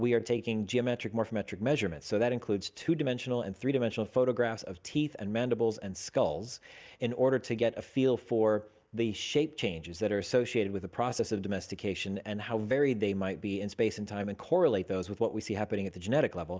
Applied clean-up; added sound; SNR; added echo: none; none; none; none.